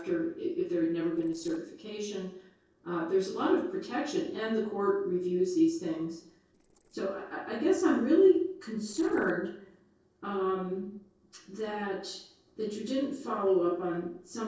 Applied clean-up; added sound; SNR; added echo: neural separator model SepFormer DNS4.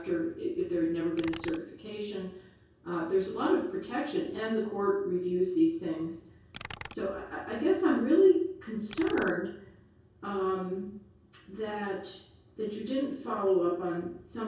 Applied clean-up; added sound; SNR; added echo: none; Computer keyboard; 16 dB; reverberation time 0.6 s.